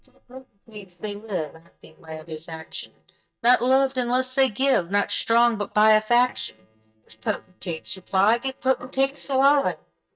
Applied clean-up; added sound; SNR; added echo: neural mask model DeepFilterNet 3.